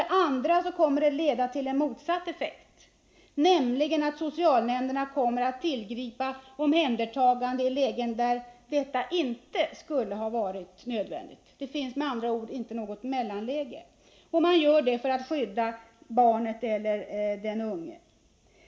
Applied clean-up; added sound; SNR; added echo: none; none; none; reverberation time 0.6 s.